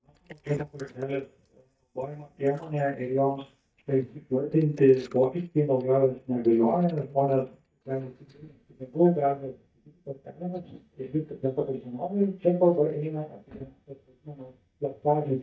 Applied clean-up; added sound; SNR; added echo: neural mask model DeepFilterNet 3.